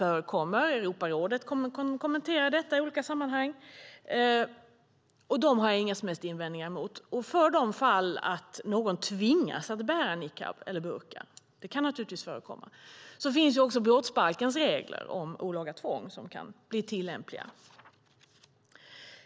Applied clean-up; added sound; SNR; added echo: none; none; none; none.